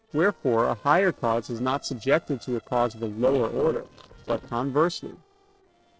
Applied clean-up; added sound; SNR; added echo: neural separator model SepFormer DNS4.